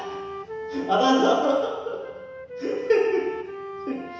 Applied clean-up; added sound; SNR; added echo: none; Wind instrument, woodwind instrument; 11 dB; reverberation time 1.0 s.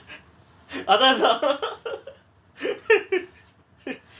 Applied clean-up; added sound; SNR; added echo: none; none; none; none.